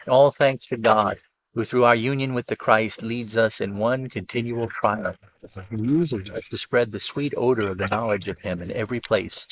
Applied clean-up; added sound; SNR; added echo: neural mask model Resemble Enhance denoiser.